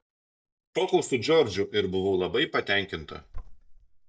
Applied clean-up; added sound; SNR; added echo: neural mask model DeepFilterNet 3.